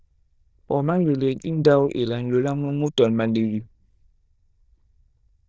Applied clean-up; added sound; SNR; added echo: neural diffusion model UNIVERSE++.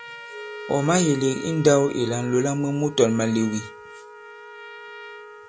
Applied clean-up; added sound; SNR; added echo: none; Trumpet + Wind instrument, woodwind instrument; 14 dB; none.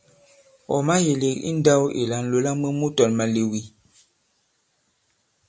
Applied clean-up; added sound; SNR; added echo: none; none; none; none.